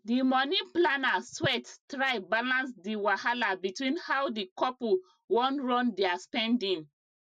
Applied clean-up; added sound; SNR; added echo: none; none; none; none.